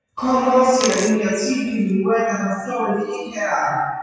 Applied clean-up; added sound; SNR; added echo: classical method WPE with log-MMSE.